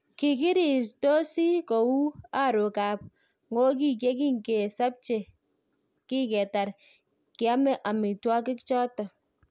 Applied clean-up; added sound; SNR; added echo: none; none; none; none.